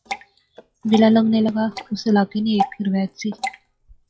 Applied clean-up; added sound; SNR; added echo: classical method log-MMSE.